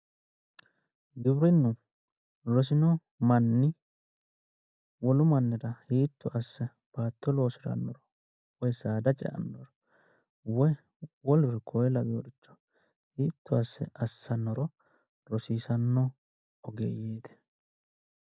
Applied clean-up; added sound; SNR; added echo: none; none; none; none.